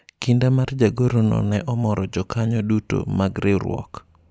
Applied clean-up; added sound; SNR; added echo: none; none; none; none.